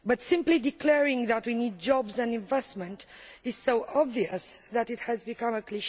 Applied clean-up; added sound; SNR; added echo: none; none; none; none.